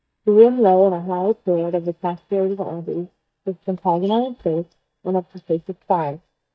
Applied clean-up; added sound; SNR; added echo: neural mask model DeepFilterNet 3.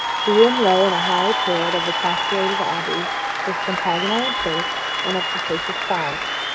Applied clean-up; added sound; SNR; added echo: none; Applause / Cheering; 0 dB; none.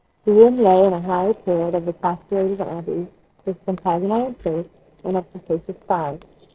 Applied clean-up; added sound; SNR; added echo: neural separator model SepFormer DNS4.